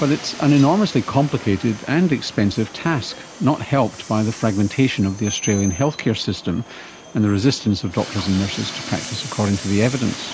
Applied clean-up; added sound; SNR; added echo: none; Train; 14 dB; none.